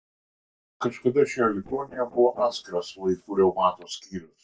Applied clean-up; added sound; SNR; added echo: neural mask model DeepFilterNet 3.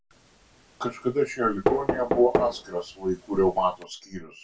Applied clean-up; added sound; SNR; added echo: none; Knock; 4 dB; reverberation time 0.1 s.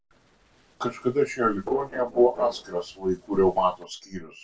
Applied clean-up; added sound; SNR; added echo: neural separator model SepFormer DNS4.